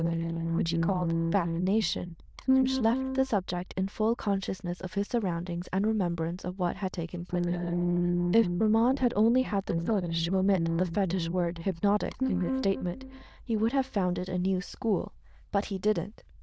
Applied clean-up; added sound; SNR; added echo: neural diffusion model UNIVERSE++.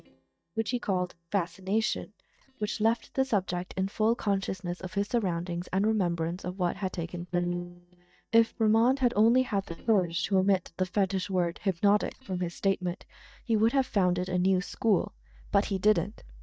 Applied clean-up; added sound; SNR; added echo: neural mask model DeepFilterNet 3.